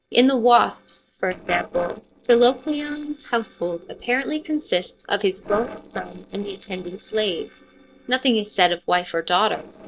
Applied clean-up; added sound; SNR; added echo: neural separator model SepFormer DNS4.